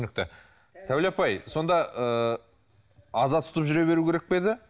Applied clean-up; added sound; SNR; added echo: none; none; none; none.